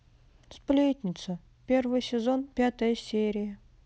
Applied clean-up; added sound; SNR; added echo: none; none; none; none.